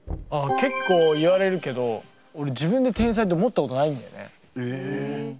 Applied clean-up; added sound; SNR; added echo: none; Knock; 18 dB; none.